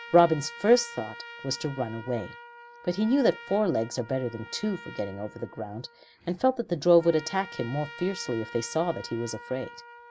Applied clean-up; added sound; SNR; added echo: none; Trumpet; 17 dB; none.